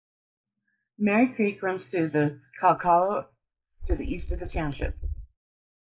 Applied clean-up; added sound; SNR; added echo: neural mask model Resemble Enhance denoiser.